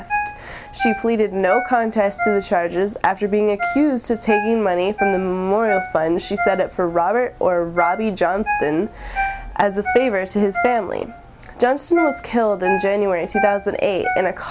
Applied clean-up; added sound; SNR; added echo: none; Ringtone; 8 dB; none.